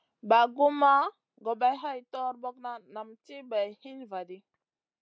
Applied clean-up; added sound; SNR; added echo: none; none; none; none.